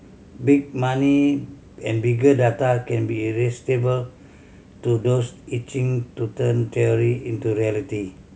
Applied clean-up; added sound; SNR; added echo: none; none; none; none.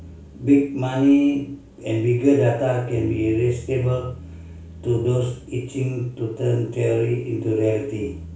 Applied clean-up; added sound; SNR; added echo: none; Bass guitar; 20 dB; reverberation time 0.4 s.